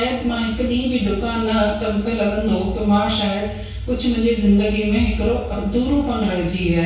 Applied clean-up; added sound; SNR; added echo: none; none; none; reverberation time 0.6 s.